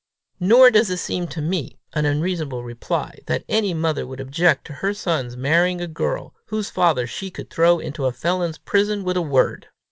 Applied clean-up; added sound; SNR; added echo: none; none; none; none.